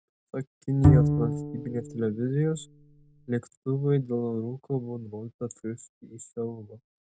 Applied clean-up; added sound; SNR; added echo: none; Bowed string instrument; -5 dB; none.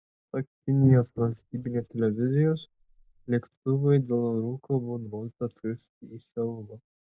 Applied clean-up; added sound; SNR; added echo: neural mask model Resemble Enhance denoiser.